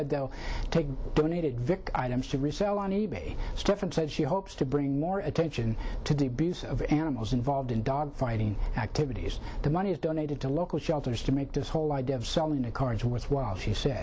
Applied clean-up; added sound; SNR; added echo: none; none; none; none.